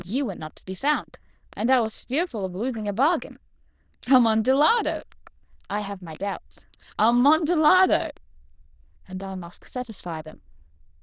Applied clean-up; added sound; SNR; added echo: neural diffusion model UNIVERSE++.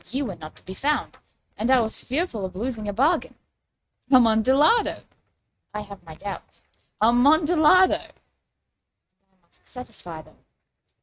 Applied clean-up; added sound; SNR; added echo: neural mask model RNNoise.